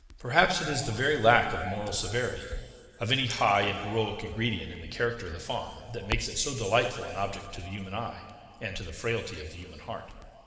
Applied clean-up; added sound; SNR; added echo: none; Crackle; 17 dB; reverberation time 2.2 s.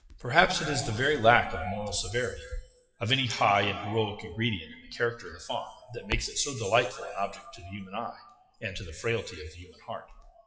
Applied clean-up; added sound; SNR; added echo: classical method WPE with log-MMSE.